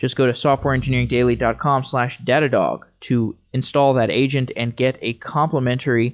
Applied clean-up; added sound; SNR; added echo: classical method log-MMSE.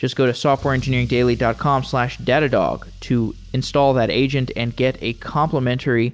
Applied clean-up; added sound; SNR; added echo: none; Engine starting / Accelerating, revving, vroom / Car; 18 dB; none.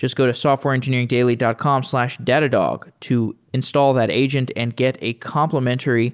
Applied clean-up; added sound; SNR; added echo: none; none; none; none.